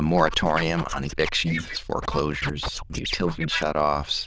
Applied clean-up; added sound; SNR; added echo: neural diffusion model UNIVERSE++.